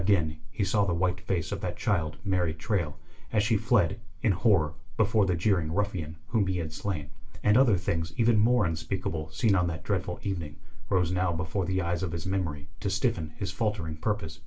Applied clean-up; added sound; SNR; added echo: none; none; none; reverberation time 0.2 s.